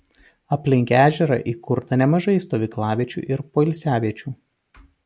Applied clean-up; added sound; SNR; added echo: none; none; none; none.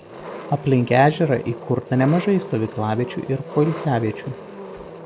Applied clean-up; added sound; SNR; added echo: none; Engine; 13 dB; none.